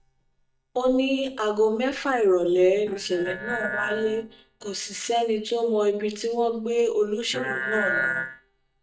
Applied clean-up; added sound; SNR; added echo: neural mask model DeepFilterNet 3.